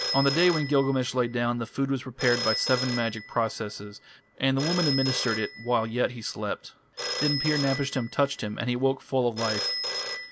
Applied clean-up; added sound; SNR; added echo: none; Telephone; 7 dB; none.